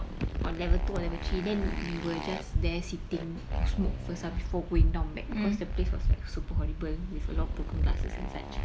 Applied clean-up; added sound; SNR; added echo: none; Motorcycle; 16 dB; none.